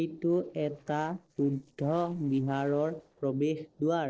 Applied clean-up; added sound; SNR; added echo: neural separator model SepFormer DNS4.